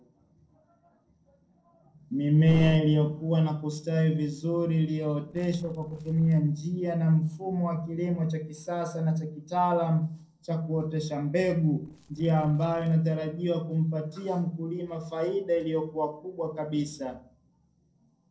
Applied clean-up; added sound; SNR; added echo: neural separator model SepFormer DNS4.